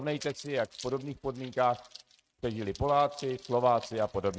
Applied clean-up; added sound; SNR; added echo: neural mask model RNNoise.